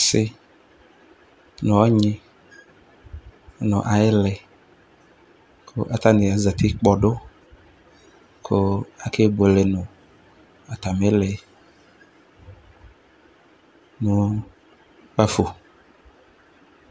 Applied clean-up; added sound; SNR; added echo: none; none; none; none.